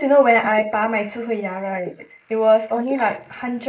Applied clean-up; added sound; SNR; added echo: neural mask model Resemble Enhance denoiser.